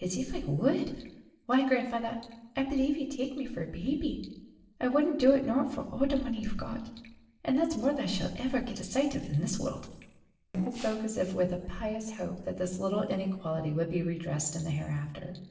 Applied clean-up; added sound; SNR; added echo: neural separator model SepFormer DNS4.